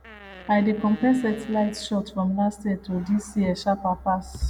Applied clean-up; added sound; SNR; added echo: none; Fart; 20 dB; none.